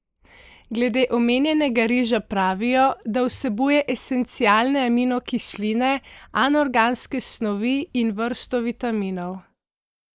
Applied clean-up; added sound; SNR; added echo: neural mask model Resemble Enhance denoiser.